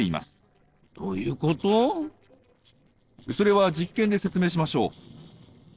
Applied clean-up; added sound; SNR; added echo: neural separator model SepFormer DNS4.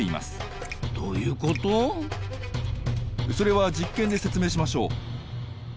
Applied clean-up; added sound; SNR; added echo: none; Raindrop; 18 dB; none.